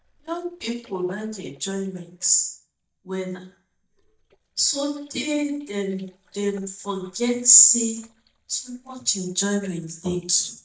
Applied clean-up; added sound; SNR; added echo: neural mask model DeepFilterNet 3.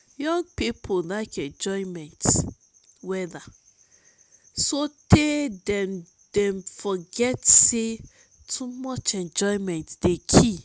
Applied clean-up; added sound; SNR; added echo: none; none; none; none.